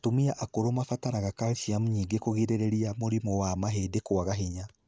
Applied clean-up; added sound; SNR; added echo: none; none; none; none.